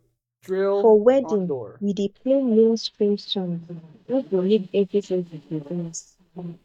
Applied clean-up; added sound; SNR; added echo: neural mask model DeepFilterNet 3.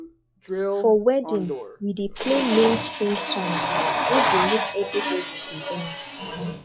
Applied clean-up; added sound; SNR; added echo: classical method log-MMSE.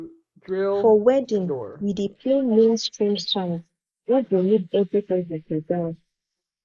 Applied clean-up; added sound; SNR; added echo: neural mask model Resemble Enhance denoiser.